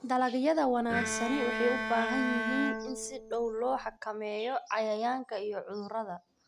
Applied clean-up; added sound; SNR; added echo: none; Bowed string instrument; 3 dB; none.